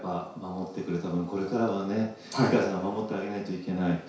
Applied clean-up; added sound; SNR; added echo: none; none; none; reverberation time 0.6 s.